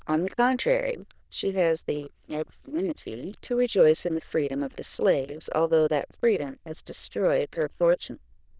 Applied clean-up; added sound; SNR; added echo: neural diffusion model UNIVERSE++.